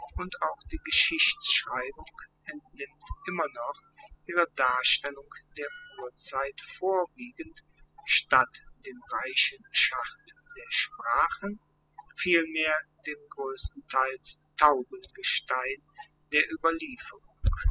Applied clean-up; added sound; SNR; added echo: classical method spectral subtraction.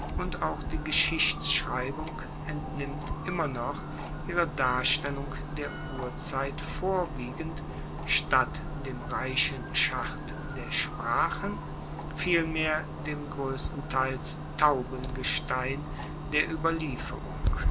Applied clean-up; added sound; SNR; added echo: none; Clock; 3 dB; none.